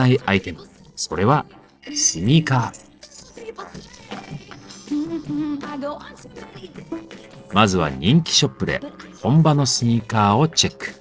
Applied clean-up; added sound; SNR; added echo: neural separator model SepFormer DNS4.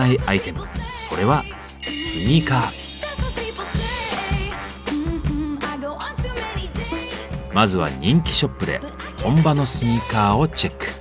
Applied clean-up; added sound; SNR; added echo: none; Musical instrument + Bowed string instrument; 16 dB; none.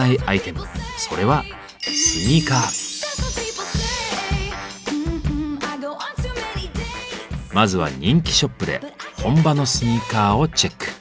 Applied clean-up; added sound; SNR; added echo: none; none; none; none.